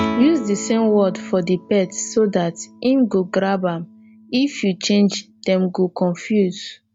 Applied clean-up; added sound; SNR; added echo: none; Guitar; 14 dB; none.